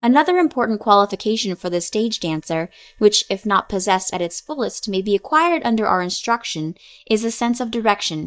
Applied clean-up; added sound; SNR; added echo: neural mask model DeepFilterNet 3.